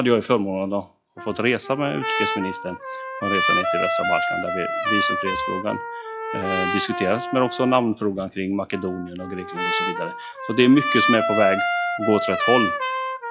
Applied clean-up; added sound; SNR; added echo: classical method log-MMSE.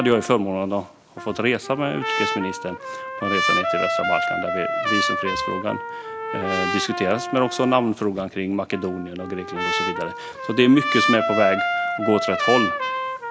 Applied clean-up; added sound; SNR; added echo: none; Trumpet; 2 dB; none.